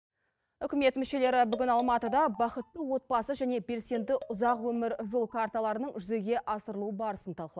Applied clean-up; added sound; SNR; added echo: neural mask model DeepFilterNet 3.